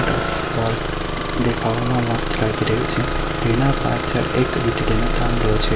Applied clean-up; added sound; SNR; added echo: none; Engine starting; 4 dB; reverberation time 2.1 s.